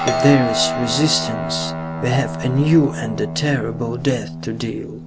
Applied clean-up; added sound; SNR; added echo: none; Guitar + Doorbell; 5 dB; none.